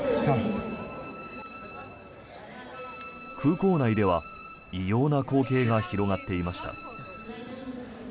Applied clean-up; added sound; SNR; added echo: none; Bowed string instrument; 16 dB; none.